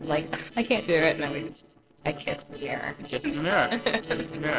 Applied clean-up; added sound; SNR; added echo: neural separator model SepFormer DNS4.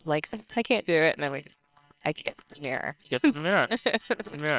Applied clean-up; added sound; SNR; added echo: neural separator model SepFormer WHAMR!.